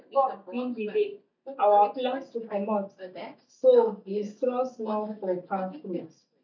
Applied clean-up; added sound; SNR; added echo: neural mask model DeepFilterNet 3.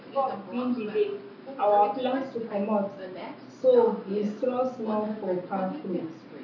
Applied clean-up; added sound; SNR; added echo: none; Subway, metro, underground; 13 dB; reverberation time 0.9 s.